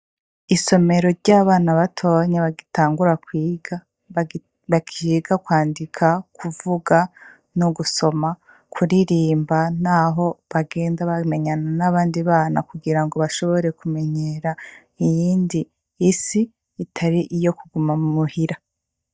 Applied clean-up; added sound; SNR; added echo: neural mask model DeepFilterNet 3.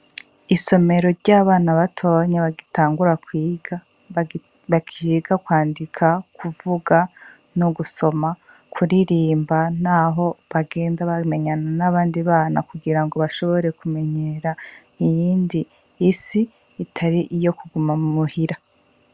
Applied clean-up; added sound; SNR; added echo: none; none; none; none.